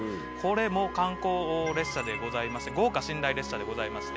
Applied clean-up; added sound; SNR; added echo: none; Wind instrument, woodwind instrument; 13 dB; none.